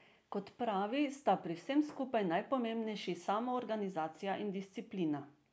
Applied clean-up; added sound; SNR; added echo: none; none; none; none.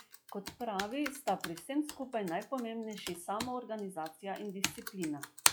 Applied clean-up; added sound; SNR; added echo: classical method log-MMSE.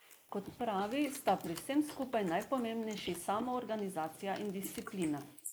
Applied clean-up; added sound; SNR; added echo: neural mask model Resemble Enhance denoiser.